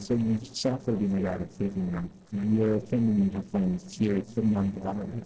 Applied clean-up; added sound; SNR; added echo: neural separator model SepFormer DNS4.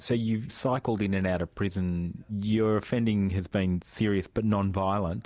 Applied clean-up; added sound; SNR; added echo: none; none; none; none.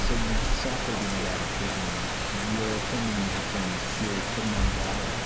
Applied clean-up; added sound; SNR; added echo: none; Rain; -5 dB; reverberation time 2.0 s.